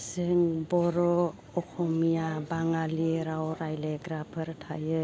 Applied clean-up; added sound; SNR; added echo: none; none; none; none.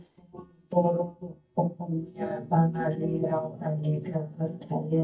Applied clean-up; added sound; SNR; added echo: neural mask model DeepFilterNet 3.